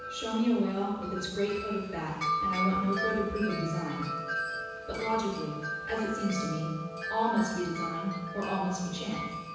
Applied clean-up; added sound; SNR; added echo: none; Wind chime; 4 dB; reverberation time 1.1 s.